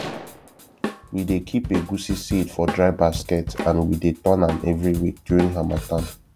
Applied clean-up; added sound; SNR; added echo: none; Gunshot, gunfire + Drum kit; 10 dB; none.